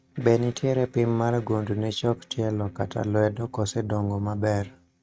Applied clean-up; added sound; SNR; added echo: neural mask model RNNoise.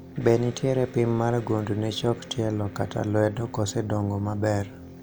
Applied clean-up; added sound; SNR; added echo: none; Electric guitar; 17 dB; none.